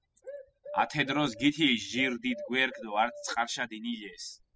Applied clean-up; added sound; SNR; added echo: classical method spectral subtraction.